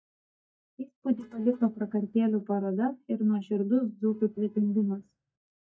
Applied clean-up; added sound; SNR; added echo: neural mask model DeepFilterNet 3.